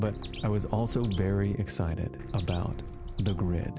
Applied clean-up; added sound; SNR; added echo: none; Bird; 9 dB; none.